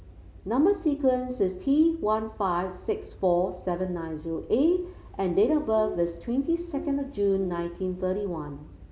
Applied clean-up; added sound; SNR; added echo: none; Bird; 17 dB; none.